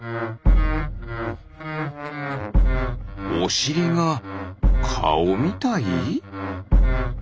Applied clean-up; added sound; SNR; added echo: none; none; none; none.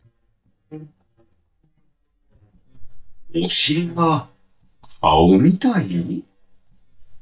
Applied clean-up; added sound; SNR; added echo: neural mask model DeepFilterNet 3.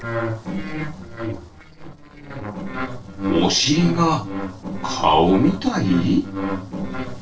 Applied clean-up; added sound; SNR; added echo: neural separator model SepFormer DNS4.